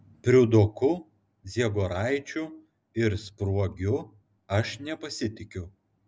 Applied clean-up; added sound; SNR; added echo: none; none; none; none.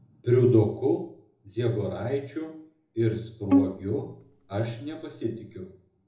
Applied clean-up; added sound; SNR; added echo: none; Bowed string instrument; 2 dB; reverberation time 0.6 s.